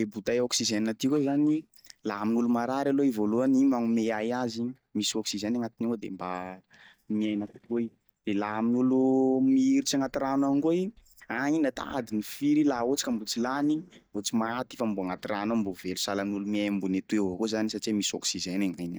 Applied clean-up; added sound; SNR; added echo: neural mask model DeepFilterNet 3.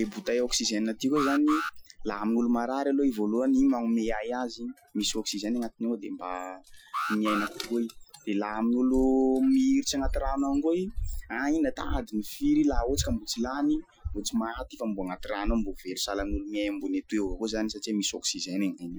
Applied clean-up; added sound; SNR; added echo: classical method Wiener filter.